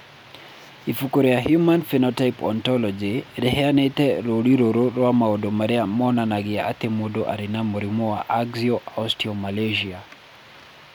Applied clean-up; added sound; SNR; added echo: none; none; none; none.